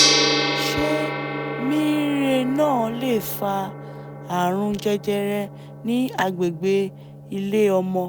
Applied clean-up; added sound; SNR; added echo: none; Gong; 4 dB; none.